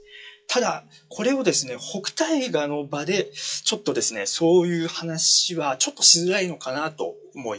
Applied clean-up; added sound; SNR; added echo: classical method WPE with log-MMSE.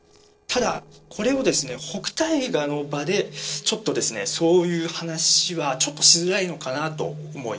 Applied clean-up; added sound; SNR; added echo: neural separator model SepFormer DNS4.